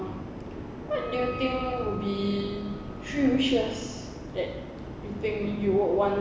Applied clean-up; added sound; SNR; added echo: none; Wind instrument, woodwind instrument; 15 dB; none.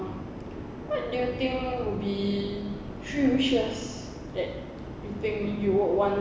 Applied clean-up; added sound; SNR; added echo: none; none; none; none.